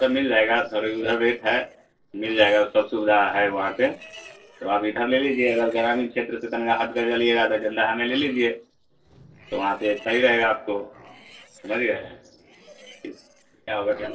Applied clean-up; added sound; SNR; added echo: neural separator model SepFormer DNS4.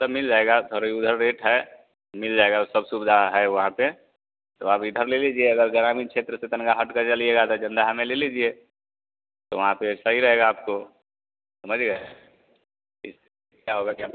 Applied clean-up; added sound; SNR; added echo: none; none; none; none.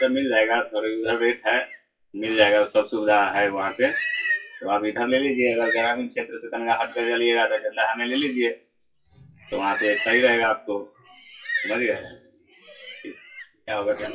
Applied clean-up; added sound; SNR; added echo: classical method WPE with log-MMSE.